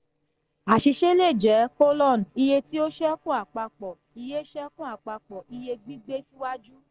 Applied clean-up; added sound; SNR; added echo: neural separator model SepFormer DNS4.